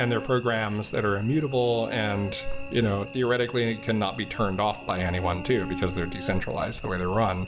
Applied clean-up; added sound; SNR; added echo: none; Cricket / Buzz; 13 dB; none.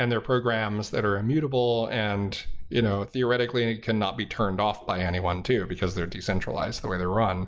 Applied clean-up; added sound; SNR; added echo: none; none; none; none.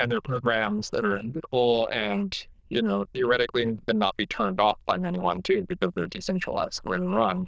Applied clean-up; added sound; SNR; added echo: neural diffusion model UNIVERSE++.